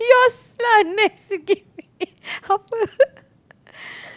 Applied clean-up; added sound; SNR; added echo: none; none; none; none.